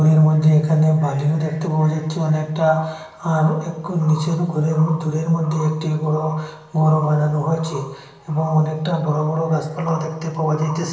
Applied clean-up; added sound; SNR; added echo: none; none; none; reverberation time 0.8 s.